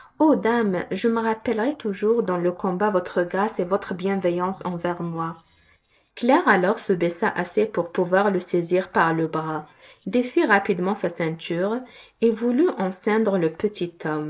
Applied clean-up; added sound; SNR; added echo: neural separator model SepFormer DNS4.